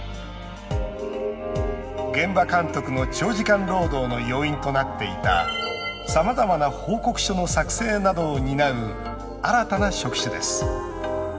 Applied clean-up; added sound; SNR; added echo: none; Wind instrument, woodwind instrument; 15 dB; reverberation time 1.5 s.